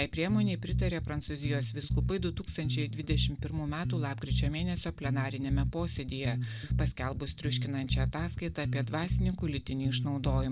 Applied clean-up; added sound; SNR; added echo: none; Bass guitar; -2 dB; none.